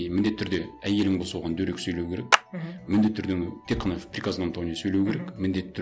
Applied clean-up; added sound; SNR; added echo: none; Clapping; 2 dB; none.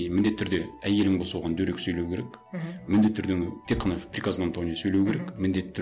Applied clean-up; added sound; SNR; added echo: none; none; none; none.